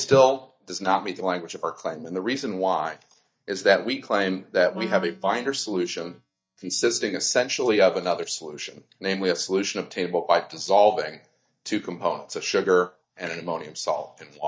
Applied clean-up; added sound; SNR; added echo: neural mask model DeepFilterNet 3.